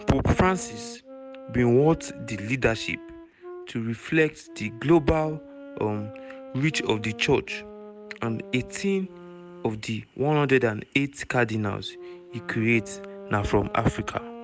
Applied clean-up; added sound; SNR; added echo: none; Wind instrument, woodwind instrument; 16 dB; none.